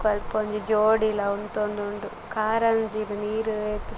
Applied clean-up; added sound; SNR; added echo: none; Subway, metro, underground; 14 dB; none.